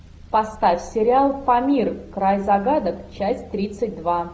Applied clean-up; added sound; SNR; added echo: none; none; none; none.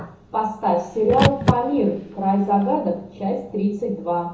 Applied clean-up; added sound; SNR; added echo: none; Car; 4 dB; reverberation time 0.6 s.